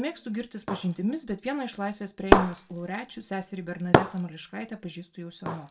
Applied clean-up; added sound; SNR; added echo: none; Shatter; -4 dB; reverberation time 0.2 s.